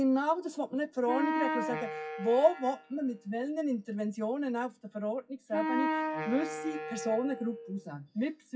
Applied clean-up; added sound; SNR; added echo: classical method WPE with log-MMSE.